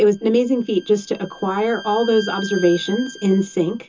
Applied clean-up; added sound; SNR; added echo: none; Bowed string instrument; 17 dB; reverberation time 0.2 s.